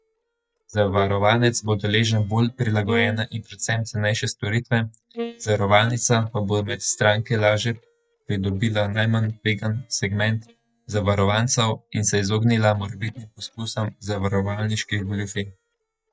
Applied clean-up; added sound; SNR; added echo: neural mask model DeepFilterNet 3.